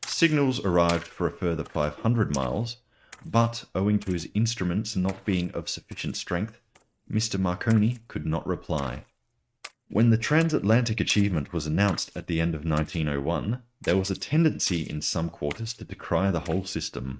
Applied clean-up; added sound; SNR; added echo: neural mask model RNNoise.